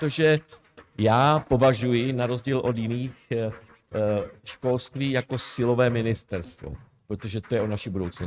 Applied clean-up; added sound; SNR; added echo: neural mask model RNNoise.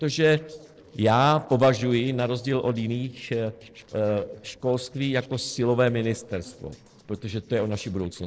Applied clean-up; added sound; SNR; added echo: neural separator model SepFormer DNS4.